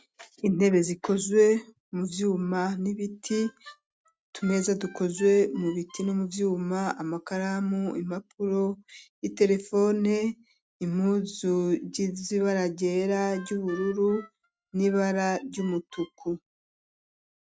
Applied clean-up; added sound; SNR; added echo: neural mask model RNNoise.